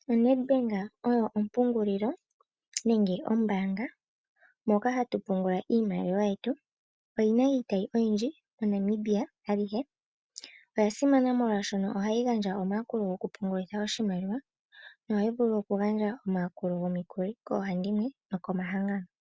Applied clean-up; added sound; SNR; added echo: none; none; none; none.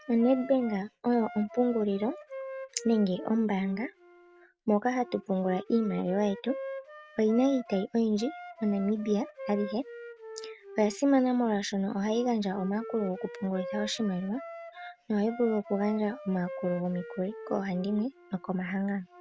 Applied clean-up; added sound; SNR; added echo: none; Wind instrument, woodwind instrument; 14 dB; none.